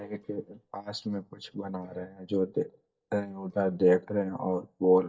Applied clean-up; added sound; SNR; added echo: neural mask model DeepFilterNet 3.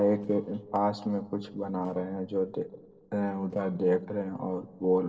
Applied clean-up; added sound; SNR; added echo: neural separator model SepFormer DNS4.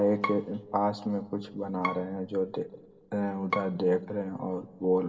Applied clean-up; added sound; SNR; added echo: none; Bowed string instrument; 11 dB; reverberation time 1.3 s.